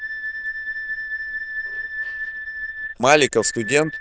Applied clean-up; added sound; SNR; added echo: neural diffusion model UNIVERSE++.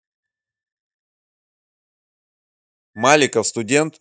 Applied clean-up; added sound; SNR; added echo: neural mask model DeepFilterNet 3.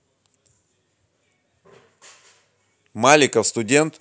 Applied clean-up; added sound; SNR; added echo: none; none; none; none.